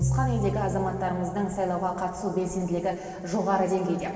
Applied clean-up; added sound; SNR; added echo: none; Piano; 6 dB; reverberation time 2.4 s.